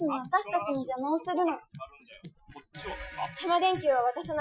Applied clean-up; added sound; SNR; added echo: classical method Wiener filter.